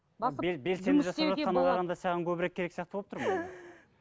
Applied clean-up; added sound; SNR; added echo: none; none; none; none.